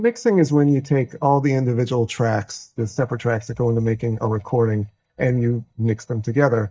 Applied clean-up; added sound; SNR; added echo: neural mask model DeepFilterNet 3.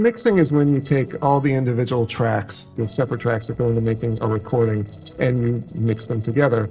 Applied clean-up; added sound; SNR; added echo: neural separator model SepFormer DNS4.